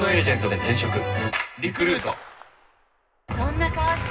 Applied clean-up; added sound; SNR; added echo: none; Gunshot, gunfire; 16 dB; reverberation time 0.2 s.